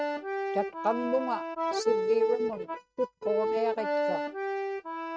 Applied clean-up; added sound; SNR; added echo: neural mask model RNNoise.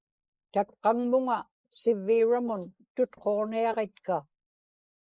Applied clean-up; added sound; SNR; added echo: neural mask model Resemble Enhance denoiser.